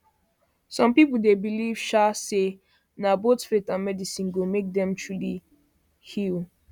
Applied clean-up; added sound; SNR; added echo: none; none; none; none.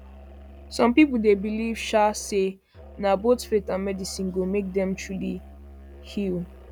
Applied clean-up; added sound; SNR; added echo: none; Musical instrument; 19 dB; none.